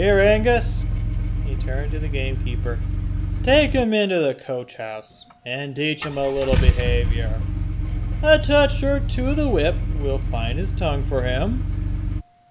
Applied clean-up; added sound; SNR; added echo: none; Engine starting / Car; 0 dB; none.